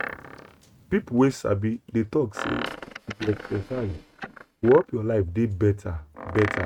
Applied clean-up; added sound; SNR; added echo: neural mask model RNNoise.